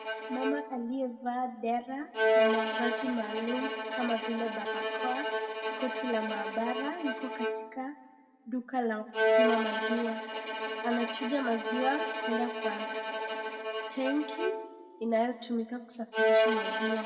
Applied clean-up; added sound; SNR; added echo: none; Bowed string instrument; -2 dB; reverberation time 1.3 s.